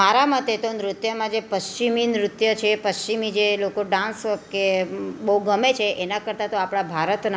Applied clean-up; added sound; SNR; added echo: none; none; none; none.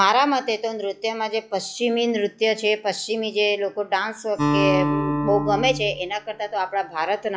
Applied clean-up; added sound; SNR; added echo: classical method log-MMSE.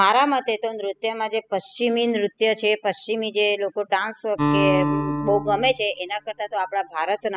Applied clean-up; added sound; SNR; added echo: classical method spectral subtraction.